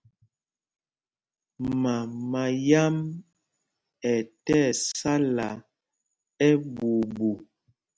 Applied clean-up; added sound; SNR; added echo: none; none; none; none.